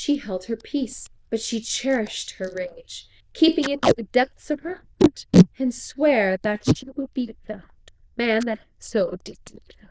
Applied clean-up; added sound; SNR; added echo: neural diffusion model UNIVERSE++.